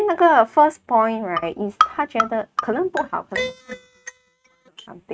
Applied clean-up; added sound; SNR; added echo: neural mask model RNNoise.